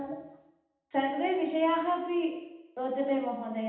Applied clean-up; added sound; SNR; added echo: none; none; none; reverberation time 0.8 s.